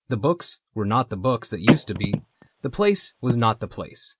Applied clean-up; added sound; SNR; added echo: none; Telephone; 1 dB; none.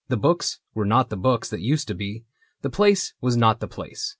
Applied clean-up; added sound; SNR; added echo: none; none; none; none.